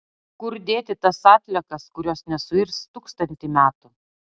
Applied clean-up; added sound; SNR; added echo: none; none; none; none.